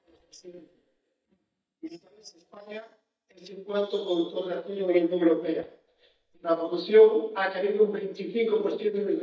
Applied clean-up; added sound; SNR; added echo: neural mask model DeepFilterNet 3.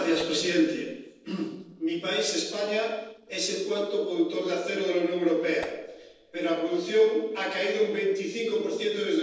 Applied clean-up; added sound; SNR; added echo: neural separator model SepFormer DNS4.